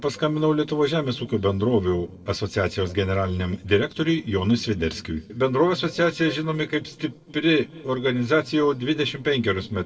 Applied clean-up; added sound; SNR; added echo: neural separator model SepFormer DNS4.